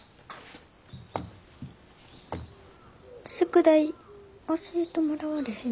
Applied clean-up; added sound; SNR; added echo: none; none; none; none.